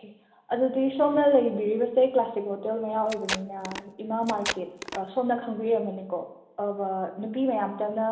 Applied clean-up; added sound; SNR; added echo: none; Packing tape, duct tape; 9 dB; reverberation time 1.0 s.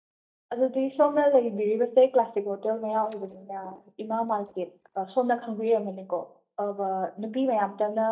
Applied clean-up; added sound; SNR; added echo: neural mask model DeepFilterNet 3.